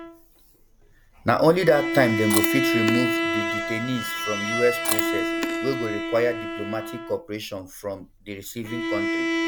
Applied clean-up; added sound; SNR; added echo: none; Chewing, mastication + Bowed string instrument; 1 dB; none.